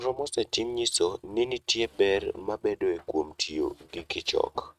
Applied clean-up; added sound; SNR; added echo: neural mask model RNNoise.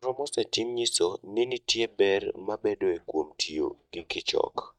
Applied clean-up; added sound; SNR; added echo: neural mask model DeepFilterNet 3.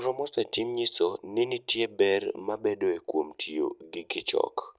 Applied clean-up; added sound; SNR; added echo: none; none; none; none.